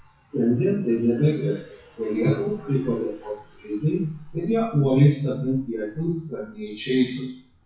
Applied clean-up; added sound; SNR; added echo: classical method WPE with log-MMSE.